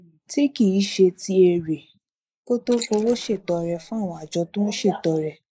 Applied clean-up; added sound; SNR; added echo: neural mask model Resemble Enhance denoiser.